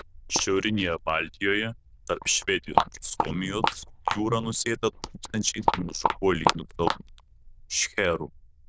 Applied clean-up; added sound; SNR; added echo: neural diffusion model UNIVERSE++.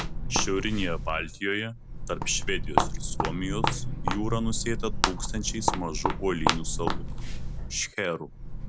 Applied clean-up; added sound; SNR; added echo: none; Walk, footsteps; -3 dB; none.